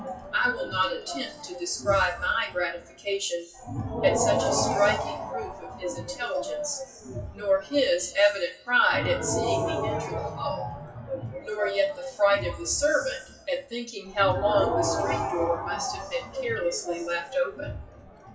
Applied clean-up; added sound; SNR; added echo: classical method WPE with log-MMSE.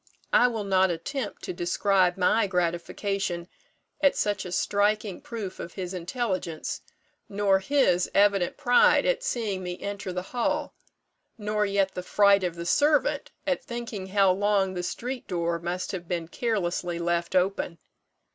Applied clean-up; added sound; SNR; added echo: none; none; none; none.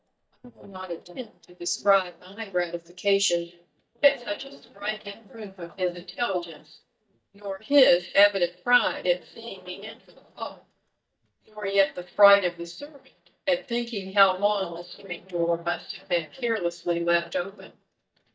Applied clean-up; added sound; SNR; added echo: neural mask model DeepFilterNet 3.